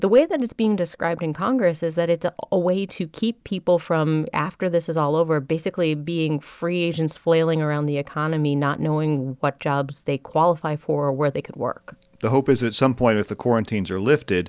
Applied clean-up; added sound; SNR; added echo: none; none; none; none.